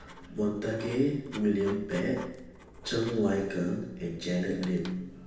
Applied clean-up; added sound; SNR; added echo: none; Writing; 18 dB; reverberation time 0.9 s.